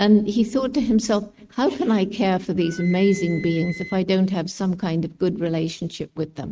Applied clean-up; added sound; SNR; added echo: neural mask model RNNoise.